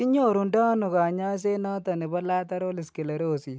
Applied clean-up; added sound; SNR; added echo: none; none; none; none.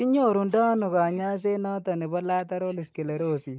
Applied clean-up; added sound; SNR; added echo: neural mask model Resemble Enhance denoiser.